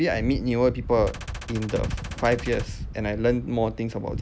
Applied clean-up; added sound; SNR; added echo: none; Gunshot, gunfire; 16 dB; none.